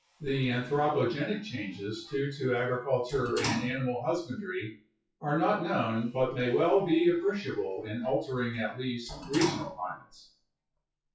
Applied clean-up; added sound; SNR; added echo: classical method WPE with log-MMSE.